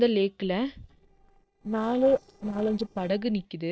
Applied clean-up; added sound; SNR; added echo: neural separator model SepFormer DNS4.